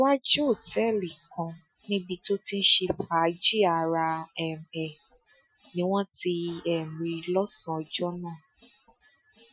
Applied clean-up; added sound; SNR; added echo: classical method Wiener filter.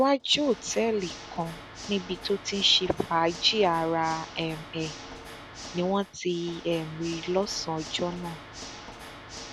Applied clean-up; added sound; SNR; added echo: none; Water / Mechanisms; 14 dB; none.